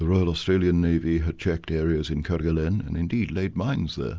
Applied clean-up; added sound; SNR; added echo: none; none; none; none.